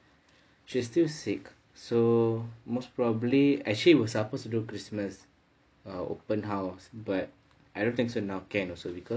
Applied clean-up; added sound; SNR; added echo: none; none; none; none.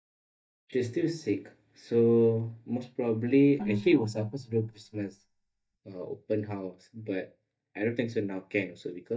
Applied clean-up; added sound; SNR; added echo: neural mask model DeepFilterNet 3.